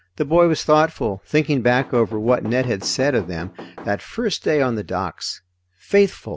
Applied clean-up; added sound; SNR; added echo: none; Knock / Wood; 17 dB; none.